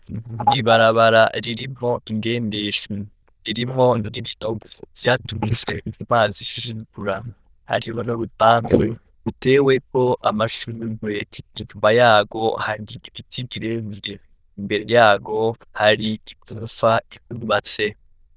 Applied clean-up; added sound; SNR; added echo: neural diffusion model UNIVERSE++.